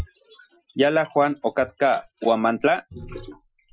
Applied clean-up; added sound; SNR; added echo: classical method Wiener filter.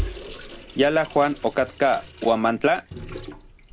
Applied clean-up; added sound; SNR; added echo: none; Sink (filling or washing) / Water tap, faucet; 13 dB; none.